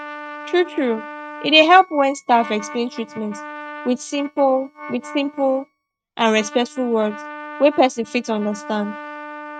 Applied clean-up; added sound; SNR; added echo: neural mask model RNNoise.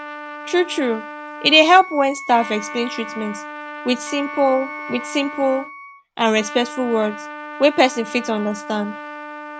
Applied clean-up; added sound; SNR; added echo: none; Trumpet + Wind instrument, woodwind instrument; 12 dB; none.